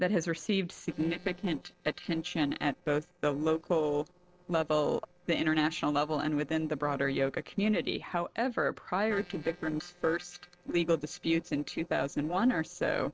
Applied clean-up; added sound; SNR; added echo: neural separator model SepFormer DNS4.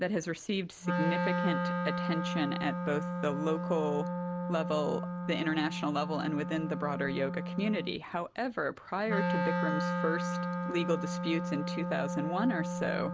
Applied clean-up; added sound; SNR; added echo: none; Wind instrument, woodwind instrument; 1 dB; none.